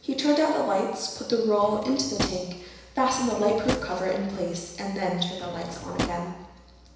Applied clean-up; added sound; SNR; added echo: none; Drawer open or close; 9 dB; reverberation time 1.0 s.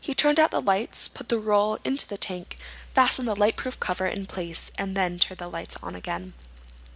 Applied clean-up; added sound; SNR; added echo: none; none; none; none.